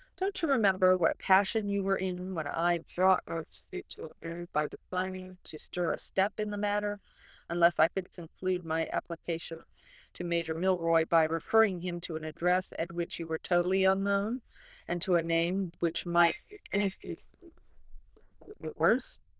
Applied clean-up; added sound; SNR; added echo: neural diffusion model UNIVERSE++.